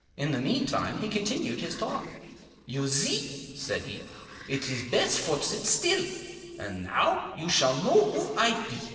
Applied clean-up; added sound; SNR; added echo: neural separator model SepFormer DNS4.